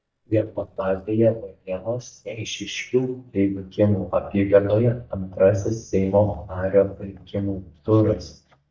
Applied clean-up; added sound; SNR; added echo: neural mask model DeepFilterNet 3.